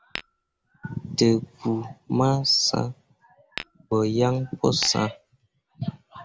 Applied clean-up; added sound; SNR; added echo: none; Tap / Glass; 14 dB; none.